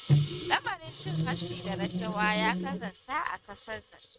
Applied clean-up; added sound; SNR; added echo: neural mask model RNNoise.